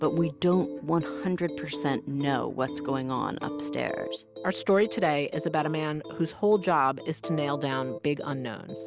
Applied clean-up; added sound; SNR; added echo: none; none; none; none.